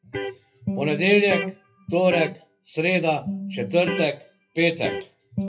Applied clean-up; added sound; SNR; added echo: classical method WPE with log-MMSE.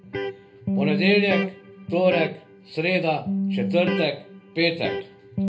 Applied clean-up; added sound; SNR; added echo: none; Electric guitar; 3 dB; reverberation time 0.3 s.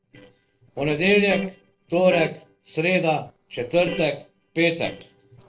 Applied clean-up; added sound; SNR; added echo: neural separator model SepFormer DNS4.